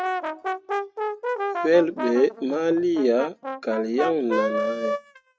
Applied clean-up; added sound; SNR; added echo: neural mask model RNNoise.